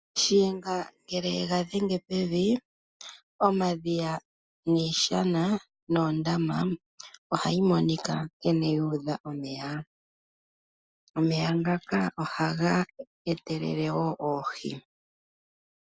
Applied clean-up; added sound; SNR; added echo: none; none; none; none.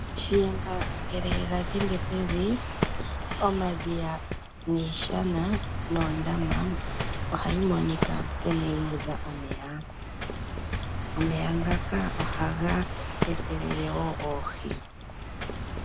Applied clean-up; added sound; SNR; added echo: none; Waves, surf; 1 dB; reverberation time 0.9 s.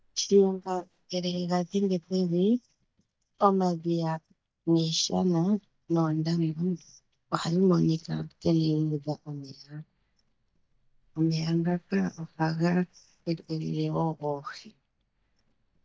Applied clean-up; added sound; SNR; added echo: neural mask model DeepFilterNet 3.